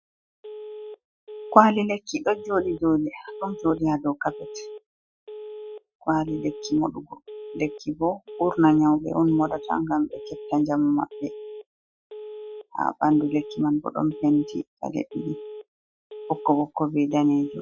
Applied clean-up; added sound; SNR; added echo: classical method Wiener filter.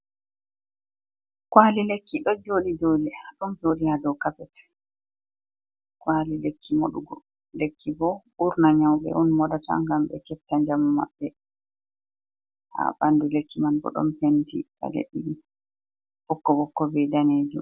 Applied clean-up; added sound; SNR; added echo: none; none; none; none.